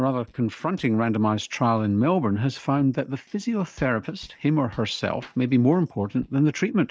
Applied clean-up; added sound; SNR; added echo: neural mask model DeepFilterNet 3.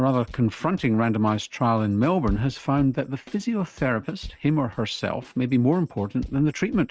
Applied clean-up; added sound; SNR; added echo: neural mask model RNNoise.